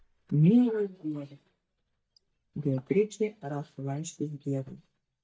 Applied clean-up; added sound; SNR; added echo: neural mask model DeepFilterNet 3.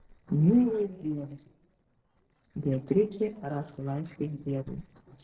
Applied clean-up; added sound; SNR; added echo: neural separator model SepFormer DNS4.